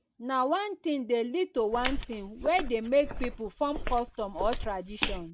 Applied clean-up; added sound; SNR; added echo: none; Walk, footsteps; 5 dB; none.